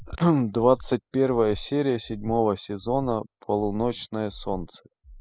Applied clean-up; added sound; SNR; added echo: classical method spectral subtraction.